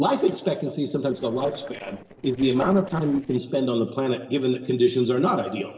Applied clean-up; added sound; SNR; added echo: neural separator model SepFormer DNS4.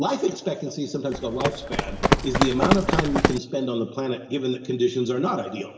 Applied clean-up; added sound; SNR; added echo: none; Run; -3 dB; reverberation time 1.3 s.